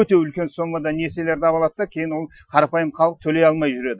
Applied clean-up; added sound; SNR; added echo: classical method Wiener filter.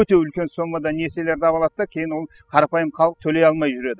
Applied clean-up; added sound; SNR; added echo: classical method spectral subtraction.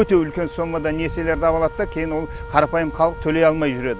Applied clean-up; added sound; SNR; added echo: none; Wind instrument, woodwind instrument; 17 dB; none.